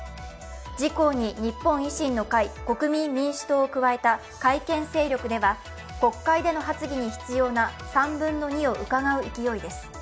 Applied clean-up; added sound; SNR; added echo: none; none; none; none.